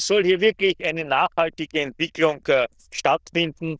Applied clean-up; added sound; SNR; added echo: neural diffusion model UNIVERSE++.